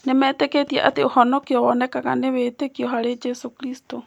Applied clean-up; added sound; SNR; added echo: none; none; none; none.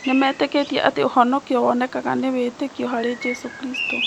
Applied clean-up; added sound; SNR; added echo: none; Bird vocalization, bird call, bird song; 11 dB; none.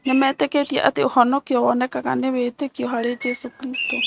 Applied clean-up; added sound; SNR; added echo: neural mask model RNNoise.